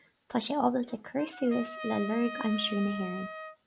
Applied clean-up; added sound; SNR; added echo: none; Trumpet; 11 dB; none.